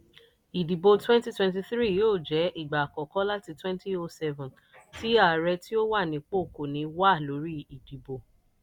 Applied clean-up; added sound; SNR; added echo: none; none; none; none.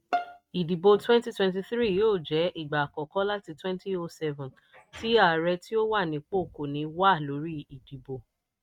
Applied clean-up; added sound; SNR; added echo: neural mask model RNNoise.